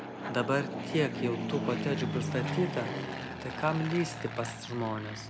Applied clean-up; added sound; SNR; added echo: none; Fixed-wing aircraft, airplane; 3 dB; none.